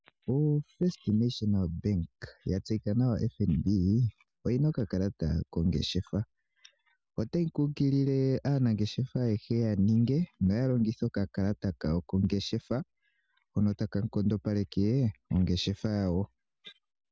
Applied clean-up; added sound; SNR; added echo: none; none; none; none.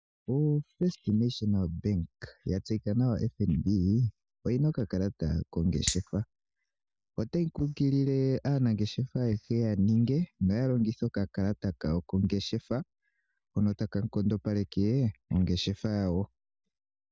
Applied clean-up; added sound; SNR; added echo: neural mask model DeepFilterNet 3.